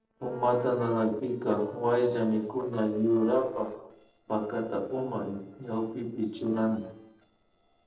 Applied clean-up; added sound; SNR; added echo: neural separator model SepFormer DNS4.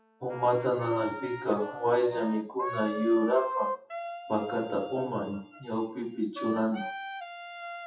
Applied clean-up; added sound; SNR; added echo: classical method WPE with log-MMSE.